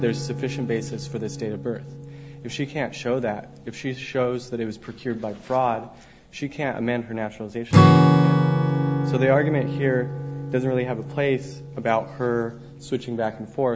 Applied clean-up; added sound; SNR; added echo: none; Acoustic guitar / Strum; -2 dB; none.